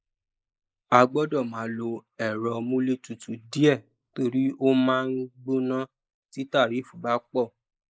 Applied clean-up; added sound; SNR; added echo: neural mask model Resemble Enhance denoiser.